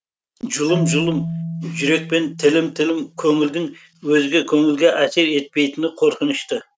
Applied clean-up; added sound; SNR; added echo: neural mask model RNNoise.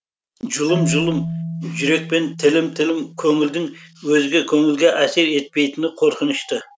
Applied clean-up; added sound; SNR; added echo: none; Marimba, xylophone; 11 dB; none.